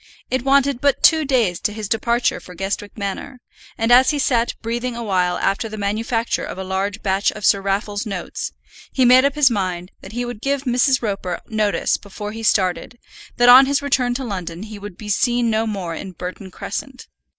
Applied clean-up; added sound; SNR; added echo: neural mask model Resemble Enhance denoiser.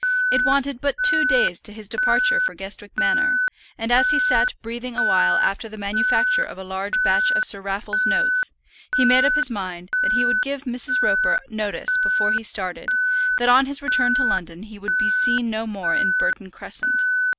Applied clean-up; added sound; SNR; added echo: none; Alarm; -3 dB; none.